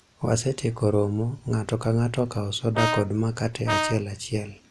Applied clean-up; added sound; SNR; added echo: none; Brass instrument; 4 dB; none.